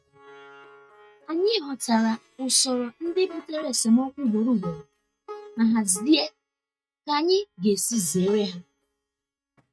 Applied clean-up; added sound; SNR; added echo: neural mask model RNNoise.